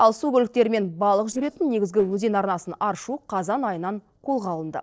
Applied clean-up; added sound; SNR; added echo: neural separator model SepFormer DNS4.